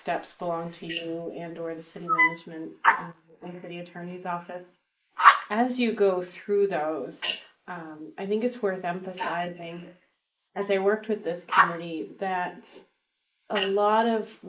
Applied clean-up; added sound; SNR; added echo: neural mask model Resemble Enhance denoiser.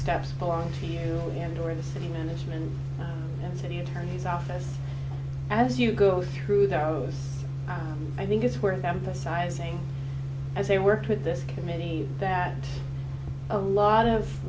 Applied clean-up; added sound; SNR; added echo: none; none; none; none.